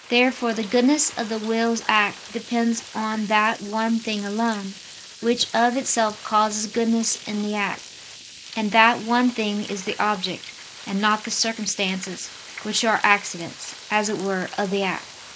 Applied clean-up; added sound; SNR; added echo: neural mask model Resemble Enhance denoiser.